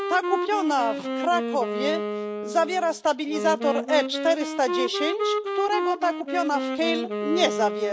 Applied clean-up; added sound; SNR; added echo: none; Wind instrument, woodwind instrument; 3 dB; none.